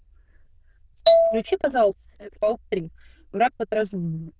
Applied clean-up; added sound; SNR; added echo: neural diffusion model UNIVERSE++.